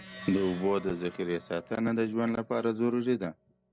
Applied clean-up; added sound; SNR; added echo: none; Plucked string instrument; 18 dB; none.